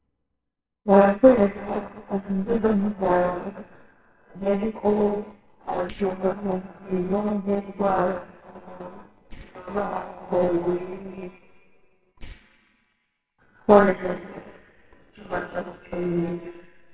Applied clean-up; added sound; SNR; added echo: neural separator model SepFormer WHAMR!.